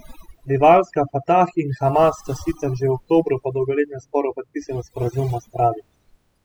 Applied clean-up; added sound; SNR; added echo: classical method spectral subtraction.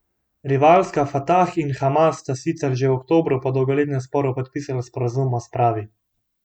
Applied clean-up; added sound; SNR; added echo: none; none; none; none.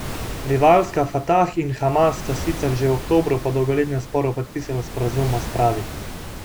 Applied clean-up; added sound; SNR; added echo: none; Waves, surf; 10 dB; none.